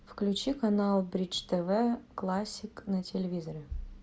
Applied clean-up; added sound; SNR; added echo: none; none; none; none.